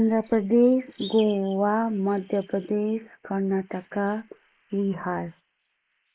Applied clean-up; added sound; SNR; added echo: neural mask model Resemble Enhance denoiser.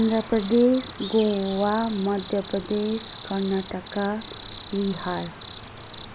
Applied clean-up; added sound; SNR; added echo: none; Cricket; 14 dB; none.